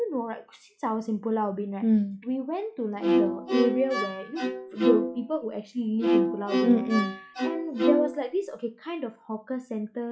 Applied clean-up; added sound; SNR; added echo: classical method log-MMSE.